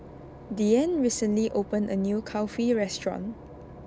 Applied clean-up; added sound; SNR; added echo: none; Engine / Boat, Water vehicle; 17 dB; none.